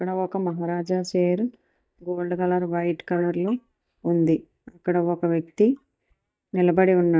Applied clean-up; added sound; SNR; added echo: neural mask model DeepFilterNet 3.